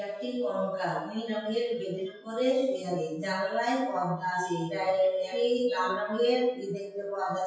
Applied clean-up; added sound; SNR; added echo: classical method WPE with log-MMSE.